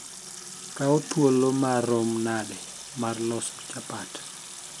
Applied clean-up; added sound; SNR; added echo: none; Sink (filling or washing) / Water tap, faucet; 12 dB; none.